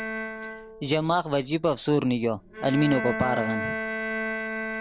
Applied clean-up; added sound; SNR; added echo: none; Bowed string instrument; 6 dB; none.